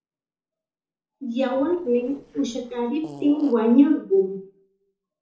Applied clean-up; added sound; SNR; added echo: neural separator model SepFormer DNS4.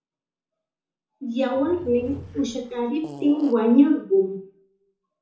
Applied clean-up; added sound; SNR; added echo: none; Fart / Drawer open or close; 18 dB; reverberation time 0.7 s.